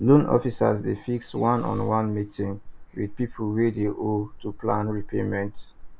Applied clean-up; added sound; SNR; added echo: none; Gull, seagull / Fowl; 13 dB; none.